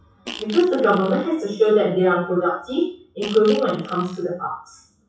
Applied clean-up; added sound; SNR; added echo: classical method WPE with log-MMSE.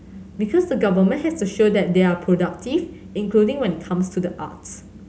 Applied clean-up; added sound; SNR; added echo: none; none; none; none.